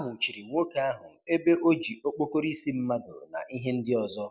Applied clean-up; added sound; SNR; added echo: none; none; none; none.